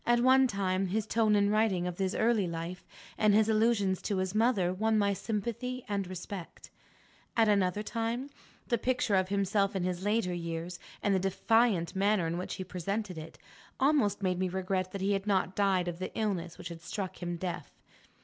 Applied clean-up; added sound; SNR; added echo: none; none; none; none.